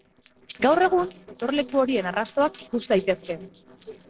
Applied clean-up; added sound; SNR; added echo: neural separator model SepFormer DNS4.